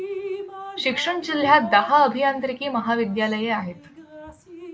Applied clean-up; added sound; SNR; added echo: none; Drip; 14 dB; none.